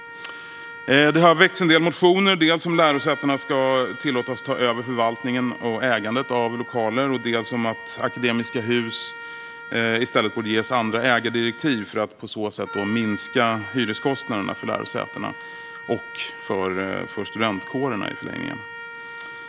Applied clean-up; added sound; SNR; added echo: none; Trumpet; 14 dB; none.